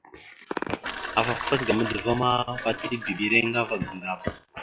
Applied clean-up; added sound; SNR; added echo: classical method log-MMSE.